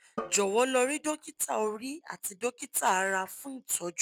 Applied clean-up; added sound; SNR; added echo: none; Drum; 14 dB; none.